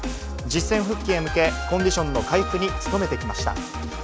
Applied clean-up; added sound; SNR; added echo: none; none; none; none.